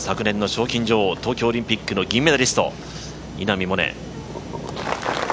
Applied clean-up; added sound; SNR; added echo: none; none; none; none.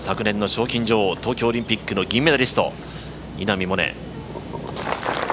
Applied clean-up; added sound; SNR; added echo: none; Bird vocalization, bird call, bird song; 11 dB; none.